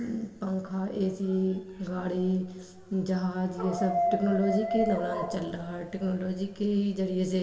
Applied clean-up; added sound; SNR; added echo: none; Dog; 3 dB; reverberation time 1.9 s.